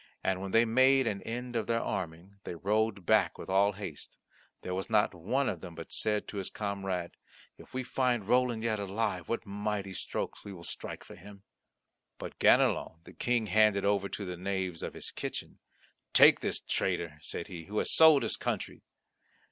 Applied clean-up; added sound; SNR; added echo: none; none; none; none.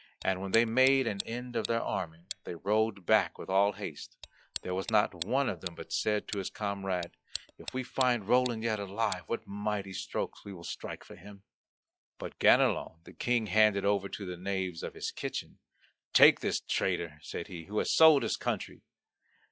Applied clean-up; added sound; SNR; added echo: classical method log-MMSE.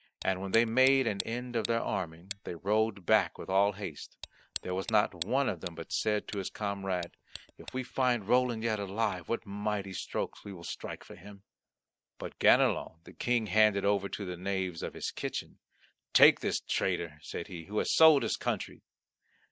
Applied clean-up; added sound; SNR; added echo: neural mask model DeepFilterNet 3.